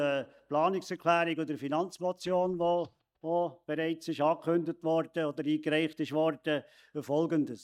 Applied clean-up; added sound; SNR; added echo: neural mask model DeepFilterNet 3.